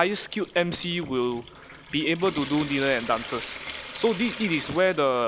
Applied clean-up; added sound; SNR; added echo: none; Trickle, dribble / Sink (filling or washing) / Water tap, faucet; 14 dB; none.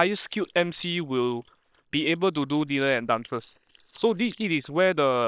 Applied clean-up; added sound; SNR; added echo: neural separator model SepFormer WHAM!.